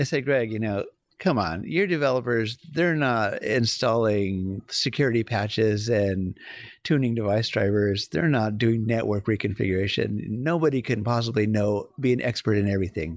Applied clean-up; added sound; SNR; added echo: none; none; none; none.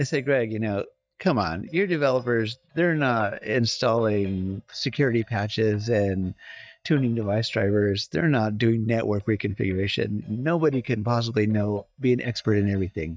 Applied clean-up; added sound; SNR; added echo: neural mask model DeepFilterNet 3.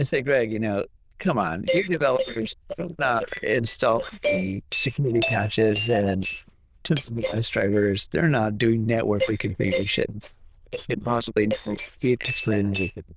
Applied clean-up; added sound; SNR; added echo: neural diffusion model UNIVERSE++.